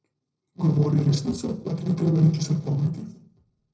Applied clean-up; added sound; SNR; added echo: none; none; none; reverberation time 0.4 s.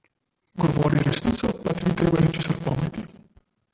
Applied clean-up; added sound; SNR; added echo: none; none; none; none.